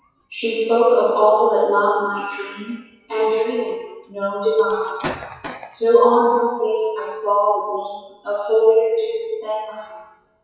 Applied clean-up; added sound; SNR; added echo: classical method WPE with log-MMSE.